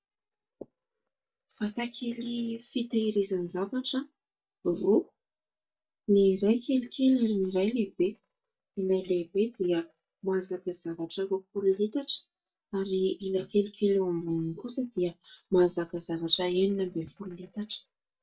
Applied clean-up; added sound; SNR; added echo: neural mask model DeepFilterNet 3.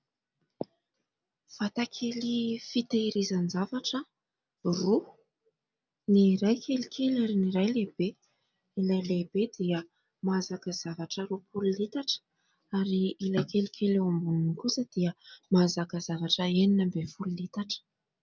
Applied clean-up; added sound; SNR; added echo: none; none; none; none.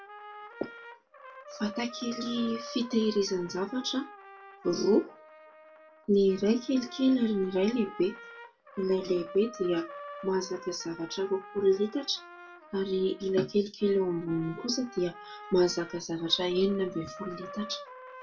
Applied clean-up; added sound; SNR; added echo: none; Trumpet; 16 dB; reverberation time 0.2 s.